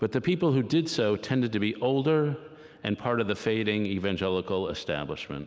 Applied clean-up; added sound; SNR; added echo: none; none; none; none.